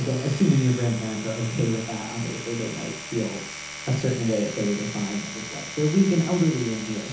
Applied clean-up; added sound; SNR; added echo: none; Domestic sounds, home sounds; 11 dB; reverberation time 0.6 s.